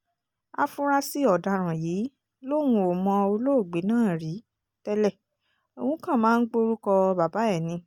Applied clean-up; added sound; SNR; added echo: none; none; none; none.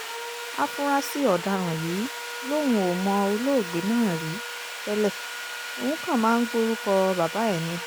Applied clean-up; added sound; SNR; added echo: none; Sawing; 8 dB; none.